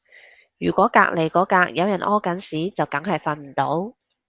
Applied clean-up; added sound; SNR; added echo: none; none; none; none.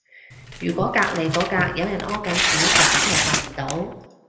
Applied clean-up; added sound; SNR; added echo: none; Tearing; -2 dB; reverberation time 0.8 s.